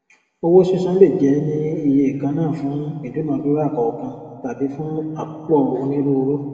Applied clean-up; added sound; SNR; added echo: none; none; none; reverberation time 2.1 s.